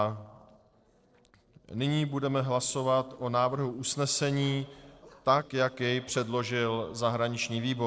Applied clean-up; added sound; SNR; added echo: neural separator model SepFormer DNS4.